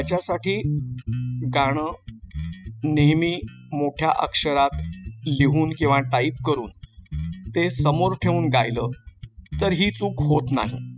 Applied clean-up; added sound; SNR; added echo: classical method spectral subtraction.